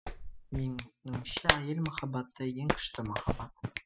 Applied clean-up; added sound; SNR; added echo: classical method spectral subtraction.